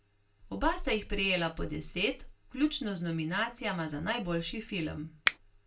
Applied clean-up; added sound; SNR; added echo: none; Finger snapping; -4 dB; reverberation time 0.2 s.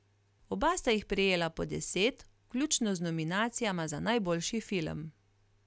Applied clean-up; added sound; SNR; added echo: none; none; none; none.